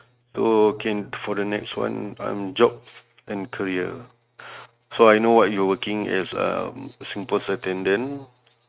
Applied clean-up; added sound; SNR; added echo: neural mask model RNNoise.